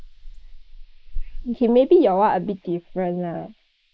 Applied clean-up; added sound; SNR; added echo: neural mask model Resemble Enhance denoiser.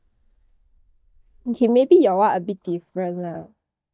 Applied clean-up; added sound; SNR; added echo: neural mask model DeepFilterNet 3.